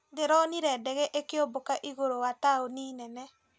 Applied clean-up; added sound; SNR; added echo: none; none; none; none.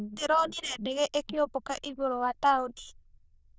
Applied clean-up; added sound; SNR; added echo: neural diffusion model UNIVERSE++.